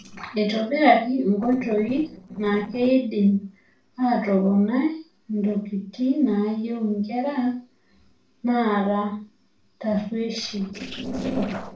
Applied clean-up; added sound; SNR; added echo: neural separator model SepFormer DNS4.